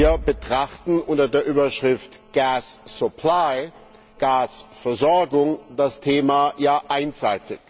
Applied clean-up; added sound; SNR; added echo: none; Bass drum; 16 dB; none.